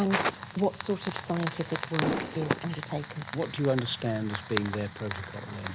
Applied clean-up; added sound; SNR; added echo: none; Fire + Explosion; 4 dB; none.